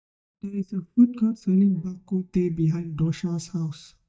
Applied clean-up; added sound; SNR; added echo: neural mask model DeepFilterNet 3.